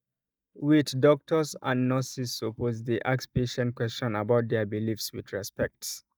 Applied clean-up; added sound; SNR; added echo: neural mask model DeepFilterNet 3.